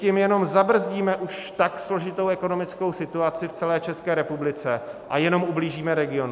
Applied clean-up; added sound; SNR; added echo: none; none; none; none.